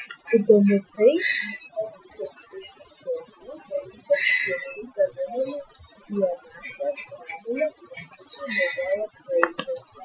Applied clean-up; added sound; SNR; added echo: classical method Wiener filter.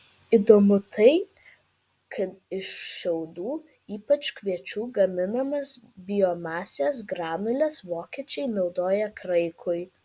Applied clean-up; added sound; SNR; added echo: none; none; none; none.